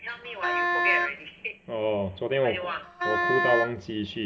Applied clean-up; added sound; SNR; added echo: none; Wind instrument, woodwind instrument; -1 dB; none.